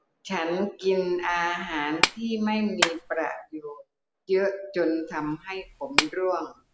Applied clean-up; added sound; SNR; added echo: none; Clapping; 5 dB; none.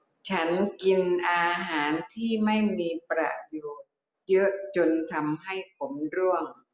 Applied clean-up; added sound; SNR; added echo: none; none; none; none.